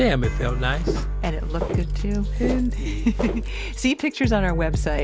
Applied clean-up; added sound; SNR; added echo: none; Walk, footsteps; 11 dB; none.